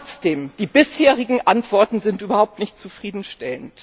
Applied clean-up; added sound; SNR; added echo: none; none; none; none.